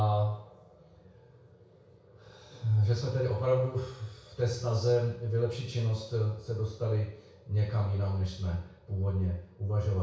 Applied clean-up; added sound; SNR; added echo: none; none; none; reverberation time 0.6 s.